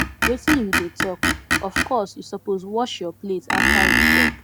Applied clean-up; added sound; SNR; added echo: none; Screech; -5 dB; none.